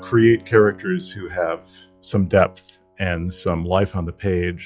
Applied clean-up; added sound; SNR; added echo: classical method log-MMSE.